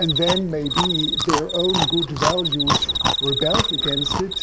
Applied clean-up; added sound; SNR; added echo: none; Cricket + Chewing, mastication; -2 dB; none.